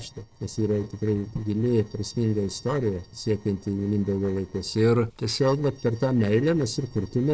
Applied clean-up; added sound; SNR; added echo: neural separator model SepFormer DNS4.